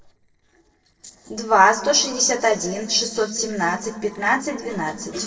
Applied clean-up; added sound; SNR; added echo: neural separator model SepFormer DNS4.